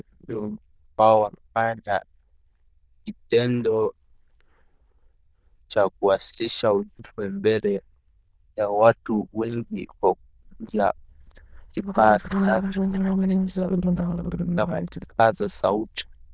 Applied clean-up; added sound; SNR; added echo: neural diffusion model UNIVERSE++.